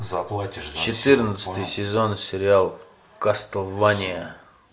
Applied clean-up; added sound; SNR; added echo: none; none; none; none.